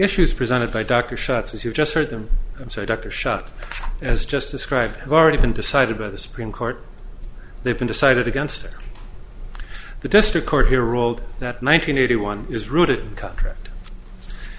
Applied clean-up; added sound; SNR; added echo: none; none; none; none.